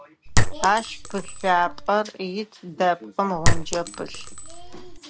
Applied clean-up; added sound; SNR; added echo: none; Chink, clink; -4 dB; none.